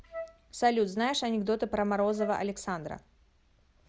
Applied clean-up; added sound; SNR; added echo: none; Wind instrument, woodwind instrument; 13 dB; none.